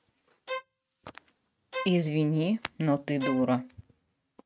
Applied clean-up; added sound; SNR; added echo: neural mask model RNNoise.